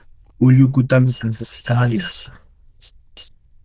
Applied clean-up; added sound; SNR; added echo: neural diffusion model UNIVERSE++.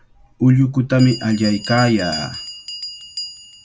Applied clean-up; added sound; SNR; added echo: none; Bell; 13 dB; none.